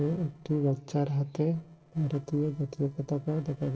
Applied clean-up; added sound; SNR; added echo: neural separator model SepFormer DNS4.